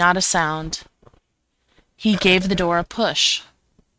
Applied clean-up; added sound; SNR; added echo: neural mask model RNNoise.